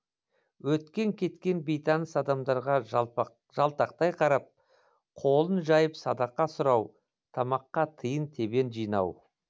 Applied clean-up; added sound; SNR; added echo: none; none; none; none.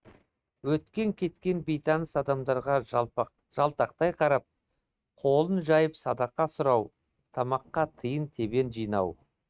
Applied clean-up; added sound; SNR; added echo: neural mask model RNNoise.